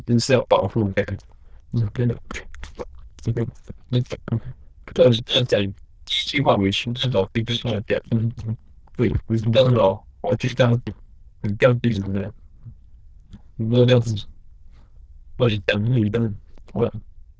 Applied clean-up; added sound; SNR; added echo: neural diffusion model UNIVERSE++.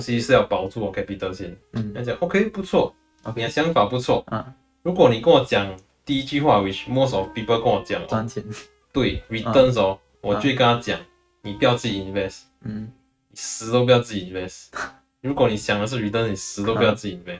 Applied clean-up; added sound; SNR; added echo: neural mask model RNNoise.